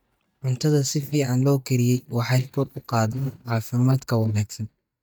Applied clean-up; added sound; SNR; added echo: neural mask model DeepFilterNet 3.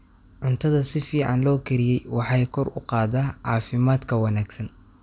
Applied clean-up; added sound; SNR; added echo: none; none; none; none.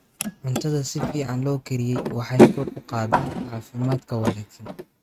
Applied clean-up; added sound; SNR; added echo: neural mask model RNNoise.